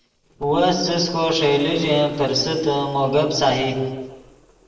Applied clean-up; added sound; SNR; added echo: neural separator model SepFormer DNS4.